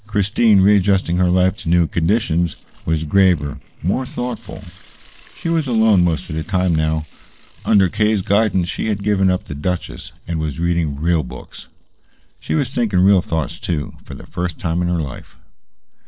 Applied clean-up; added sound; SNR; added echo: neural separator model SepFormer DNS4.